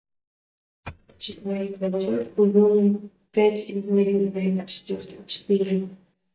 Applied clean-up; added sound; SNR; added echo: neural mask model DeepFilterNet 3.